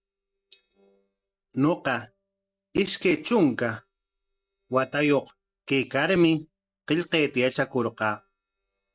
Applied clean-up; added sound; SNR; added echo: neural mask model DeepFilterNet 3.